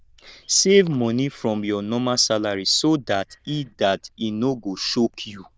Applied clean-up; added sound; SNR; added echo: neural diffusion model UNIVERSE++.